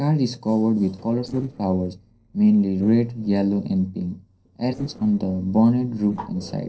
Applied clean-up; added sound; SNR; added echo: neural separator model SepFormer DNS4.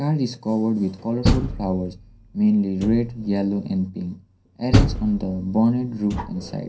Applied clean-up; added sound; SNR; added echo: none; Door; 3 dB; reverberation time 0.3 s.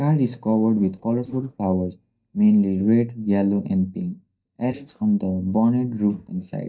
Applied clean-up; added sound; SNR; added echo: neural mask model DeepFilterNet 3.